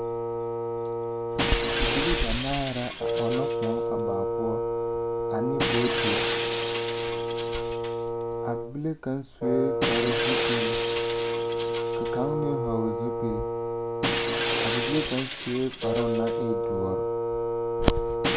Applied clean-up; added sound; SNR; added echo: none; Wind instrument, woodwind instrument + Shatter; -4 dB; none.